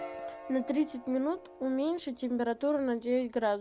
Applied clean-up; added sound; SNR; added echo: none; Piano; 16 dB; none.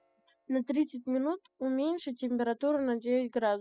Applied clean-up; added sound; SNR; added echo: classical method spectral subtraction.